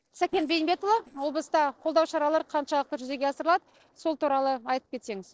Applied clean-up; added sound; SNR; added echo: neural separator model SepFormer DNS4.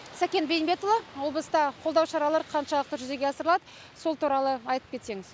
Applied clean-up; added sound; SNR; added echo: none; none; none; none.